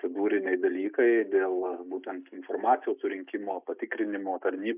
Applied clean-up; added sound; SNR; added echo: neural mask model Resemble Enhance denoiser.